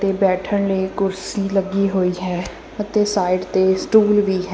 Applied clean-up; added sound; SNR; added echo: none; none; none; none.